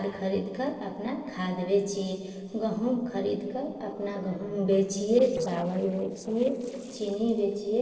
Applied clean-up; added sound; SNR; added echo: neural separator model SepFormer DNS4.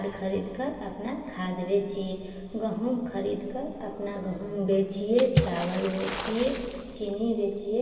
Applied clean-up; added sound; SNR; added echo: none; Water / Splash, splatter; 8 dB; reverberation time 2.7 s.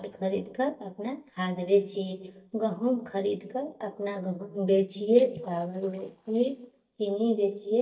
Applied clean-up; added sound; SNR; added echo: neural mask model DeepFilterNet 3.